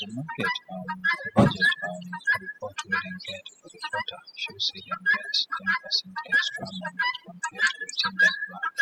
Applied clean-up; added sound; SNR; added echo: classical method spectral subtraction.